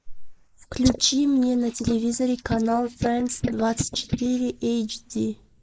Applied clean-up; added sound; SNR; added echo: neural mask model Resemble Enhance denoiser.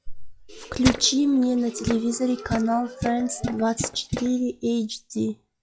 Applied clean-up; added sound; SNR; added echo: classical method log-MMSE.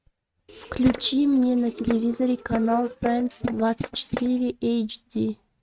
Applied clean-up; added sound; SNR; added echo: neural mask model RNNoise.